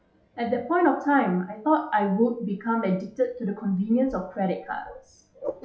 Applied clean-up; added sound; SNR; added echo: classical method log-MMSE.